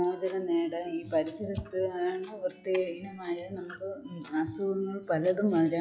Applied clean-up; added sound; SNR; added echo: classical method log-MMSE.